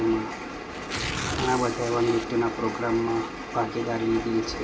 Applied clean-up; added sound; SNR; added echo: none; Tearing; 12 dB; reverberation time 0.2 s.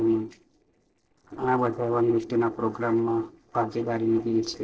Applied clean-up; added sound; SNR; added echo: neural separator model SepFormer DNS4.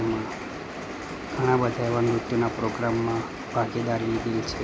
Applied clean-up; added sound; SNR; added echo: none; none; none; none.